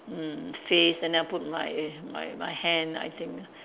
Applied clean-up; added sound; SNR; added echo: none; none; none; none.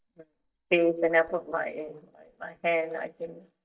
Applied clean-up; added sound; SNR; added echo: neural mask model DeepFilterNet 3.